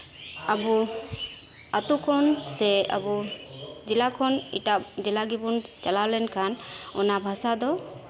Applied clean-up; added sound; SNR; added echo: none; none; none; none.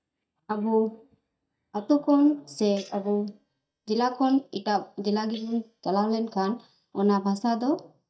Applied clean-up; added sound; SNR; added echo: neural mask model DeepFilterNet 3.